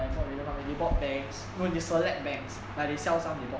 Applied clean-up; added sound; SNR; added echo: none; none; none; none.